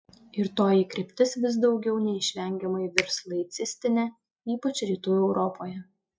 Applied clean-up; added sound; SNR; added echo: classical method log-MMSE.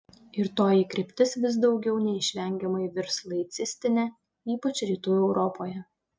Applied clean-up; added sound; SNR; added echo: none; none; none; none.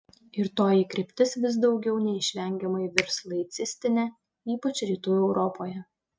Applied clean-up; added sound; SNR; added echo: neural mask model RNNoise.